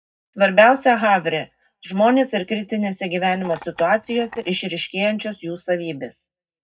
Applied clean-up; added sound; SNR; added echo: neural mask model DeepFilterNet 3.